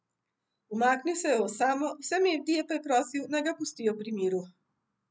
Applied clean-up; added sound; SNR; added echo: none; none; none; none.